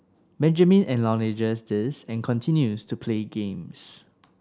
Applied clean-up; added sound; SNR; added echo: none; none; none; none.